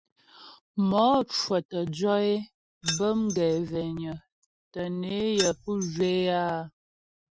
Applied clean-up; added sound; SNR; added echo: classical method Wiener filter.